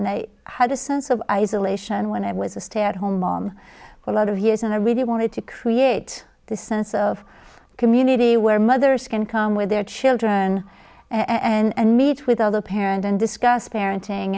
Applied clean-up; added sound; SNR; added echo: none; none; none; none.